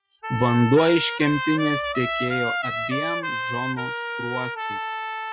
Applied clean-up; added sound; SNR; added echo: classical method Wiener filter.